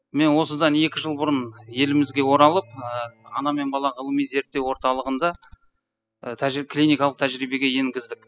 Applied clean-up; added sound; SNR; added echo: classical method spectral subtraction.